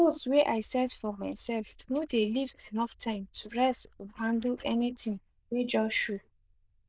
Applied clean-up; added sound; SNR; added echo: neural diffusion model UNIVERSE++.